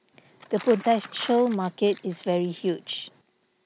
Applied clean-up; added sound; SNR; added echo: none; Crumpling, crinkling; 19 dB; none.